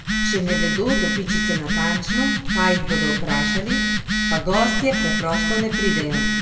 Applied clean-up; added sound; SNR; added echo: none; Telephone; -3 dB; reverberation time 1.5 s.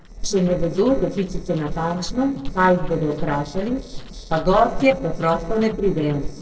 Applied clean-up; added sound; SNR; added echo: neural separator model SepFormer DNS4.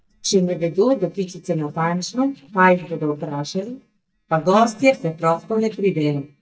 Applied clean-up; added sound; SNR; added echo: neural mask model DeepFilterNet 3.